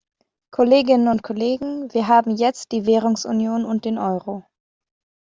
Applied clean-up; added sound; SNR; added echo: none; none; none; none.